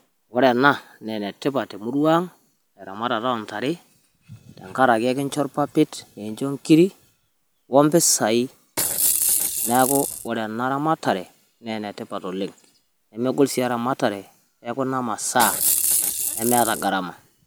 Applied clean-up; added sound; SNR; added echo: none; Rattle / Rattle (instrument); 0 dB; none.